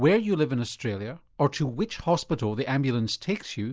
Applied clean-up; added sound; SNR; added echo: none; none; none; none.